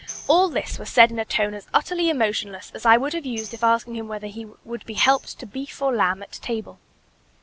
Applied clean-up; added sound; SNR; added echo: none; Tambourine; 19 dB; none.